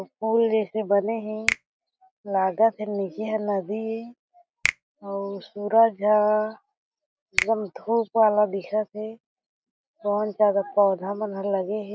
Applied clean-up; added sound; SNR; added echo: none; Finger snapping; 10 dB; none.